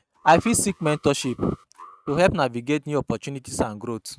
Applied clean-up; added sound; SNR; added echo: neural mask model RNNoise.